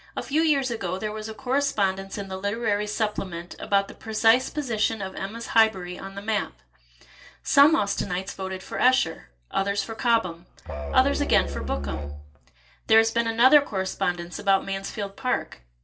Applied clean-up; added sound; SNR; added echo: none; Musical instrument; 5 dB; reverberation time 0.2 s.